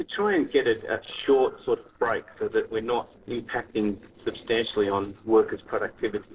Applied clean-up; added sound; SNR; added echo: neural separator model SepFormer DNS4.